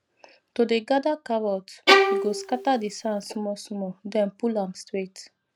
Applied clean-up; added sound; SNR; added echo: none; Bowed string instrument; -5 dB; none.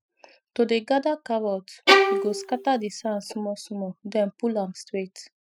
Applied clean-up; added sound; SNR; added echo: classical method spectral subtraction.